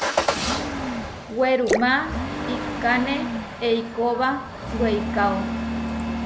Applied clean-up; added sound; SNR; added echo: none; Engine starting / Accelerating, revving, vroom / Motor vehicle (road) + Drip / Splash, splatter; 2 dB; none.